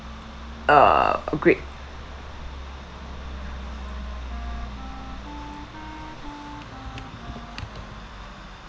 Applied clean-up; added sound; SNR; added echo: none; Wind instrument, woodwind instrument + Meow; 17 dB; none.